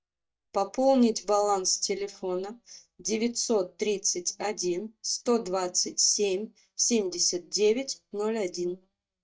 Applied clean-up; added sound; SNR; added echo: neural mask model DeepFilterNet 3.